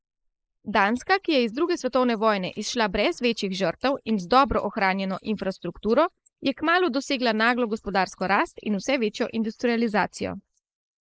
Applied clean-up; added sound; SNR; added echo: neural mask model Resemble Enhance denoiser.